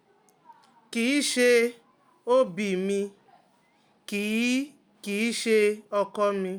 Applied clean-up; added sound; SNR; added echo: none; none; none; none.